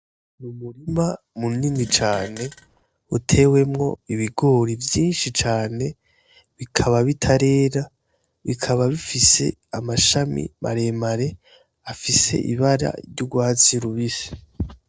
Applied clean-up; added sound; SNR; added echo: neural separator model SepFormer DNS4.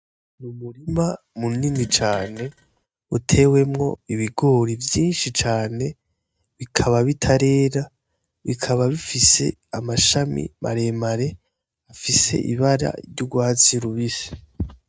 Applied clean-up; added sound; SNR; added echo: neural mask model RNNoise.